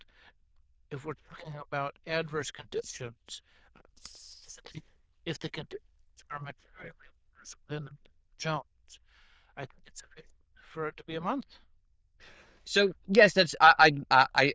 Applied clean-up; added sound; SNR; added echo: neural diffusion model UNIVERSE++.